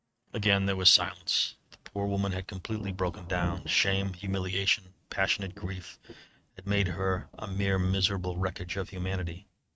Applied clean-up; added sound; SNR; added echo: neural mask model RNNoise.